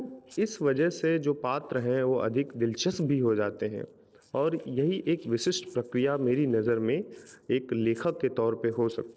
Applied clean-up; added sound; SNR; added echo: neural separator model SepFormer DNS4.